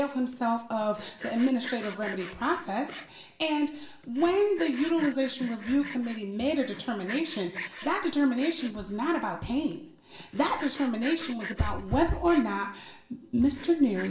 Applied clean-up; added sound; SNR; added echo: none; Sawing; 16 dB; reverberation time 0.5 s.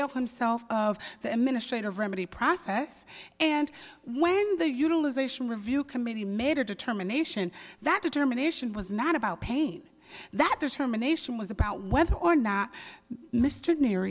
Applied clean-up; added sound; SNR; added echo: none; none; none; none.